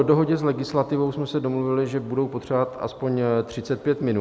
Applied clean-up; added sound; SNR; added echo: none; none; none; none.